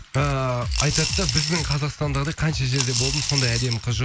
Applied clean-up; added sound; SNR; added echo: none; Coin (dropping) / Glass; 5 dB; none.